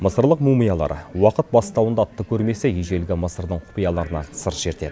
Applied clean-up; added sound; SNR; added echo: none; none; none; none.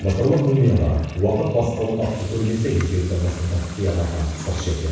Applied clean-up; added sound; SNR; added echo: none; Toilet flush / Water tap, faucet; 19 dB; reverberation time 1.1 s.